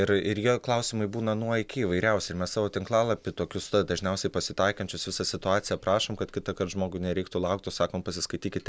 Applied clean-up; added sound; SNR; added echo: none; none; none; none.